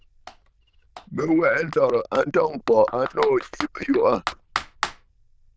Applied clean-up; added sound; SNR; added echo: neural diffusion model UNIVERSE++.